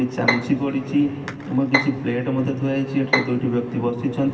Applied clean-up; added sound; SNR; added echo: none; Bowed string instrument; 6 dB; reverberation time 2.4 s.